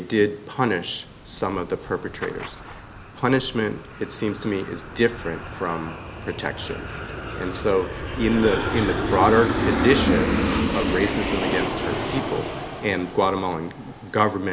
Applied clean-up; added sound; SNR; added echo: none; Aircraft; 3 dB; none.